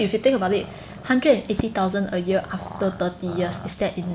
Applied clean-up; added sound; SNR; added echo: none; Growling; 16 dB; none.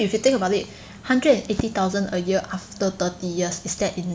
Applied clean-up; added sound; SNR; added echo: none; none; none; none.